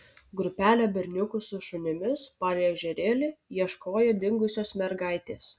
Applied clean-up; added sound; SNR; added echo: none; none; none; none.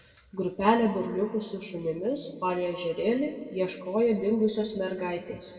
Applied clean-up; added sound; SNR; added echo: none; none; none; reverberation time 1.6 s.